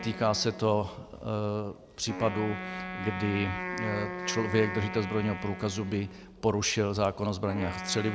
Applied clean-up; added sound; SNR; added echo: none; Wind instrument, woodwind instrument; 9 dB; none.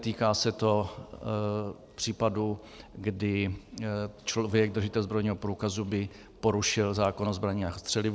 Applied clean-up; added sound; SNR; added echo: none; none; none; none.